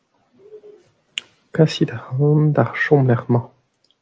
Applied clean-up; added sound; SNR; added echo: none; none; none; none.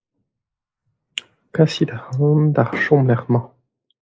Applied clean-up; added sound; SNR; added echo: neural mask model Resemble Enhance denoiser.